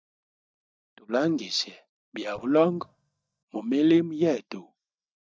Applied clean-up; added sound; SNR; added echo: neural mask model DeepFilterNet 3.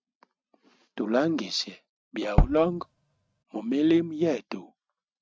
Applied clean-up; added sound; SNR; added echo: neural mask model RNNoise.